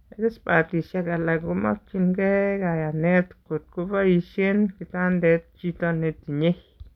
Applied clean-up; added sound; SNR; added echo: none; none; none; none.